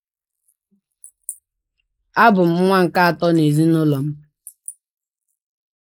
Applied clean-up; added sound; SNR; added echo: neural mask model Resemble Enhance denoiser.